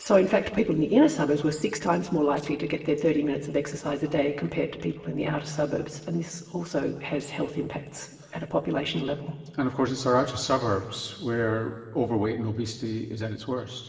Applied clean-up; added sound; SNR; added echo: neural separator model SepFormer DNS4.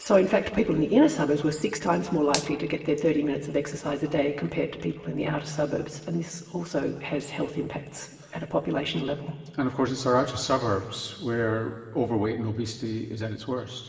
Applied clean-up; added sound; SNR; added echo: none; Finger snapping; 11 dB; reverberation time 2.0 s.